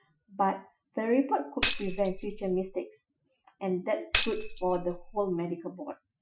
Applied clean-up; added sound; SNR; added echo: classical method Wiener filter.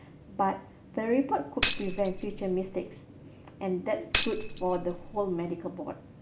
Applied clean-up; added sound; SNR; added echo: none; Tambourine; 3 dB; none.